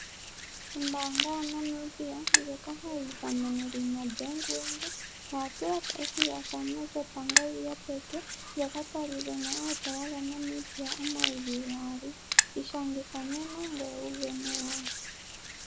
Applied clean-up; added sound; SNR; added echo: none; Hands; -2 dB; none.